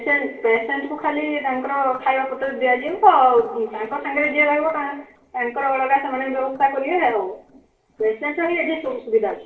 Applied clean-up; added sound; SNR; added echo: neural separator model SepFormer DNS4.